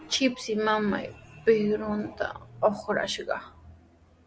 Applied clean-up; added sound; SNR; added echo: none; none; none; none.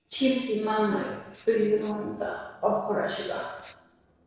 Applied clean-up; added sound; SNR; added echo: neural separator model SepFormer DNS4.